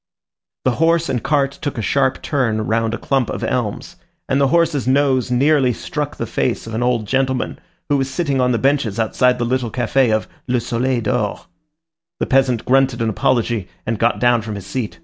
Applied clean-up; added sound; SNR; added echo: none; none; none; none.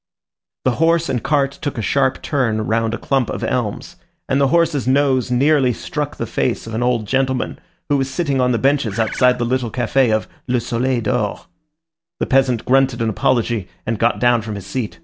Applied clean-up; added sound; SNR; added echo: none; Bird; 11 dB; none.